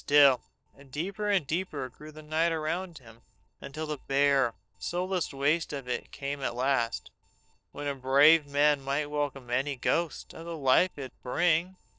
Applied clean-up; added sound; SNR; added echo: neural separator model SepFormer DNS4.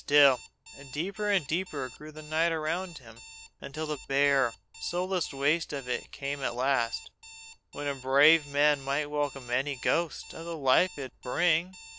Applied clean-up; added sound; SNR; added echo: none; Alarm; 19 dB; none.